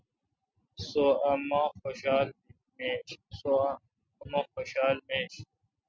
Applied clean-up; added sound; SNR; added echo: none; none; none; none.